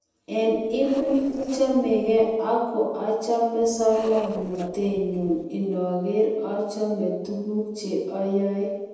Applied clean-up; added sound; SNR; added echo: neural separator model SepFormer DNS4.